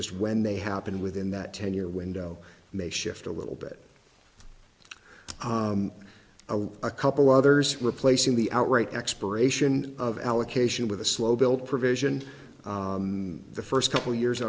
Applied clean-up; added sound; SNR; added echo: none; none; none; none.